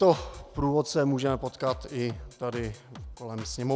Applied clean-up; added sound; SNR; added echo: none; Drum kit; 16 dB; none.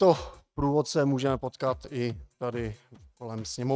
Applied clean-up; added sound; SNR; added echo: neural mask model RNNoise.